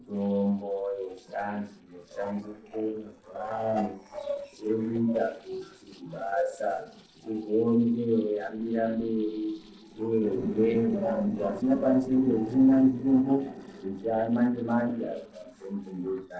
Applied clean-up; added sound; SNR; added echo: neural separator model SepFormer DNS4.